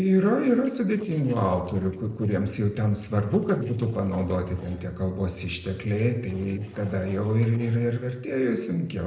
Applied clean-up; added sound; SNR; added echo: neural separator model SepFormer DNS4.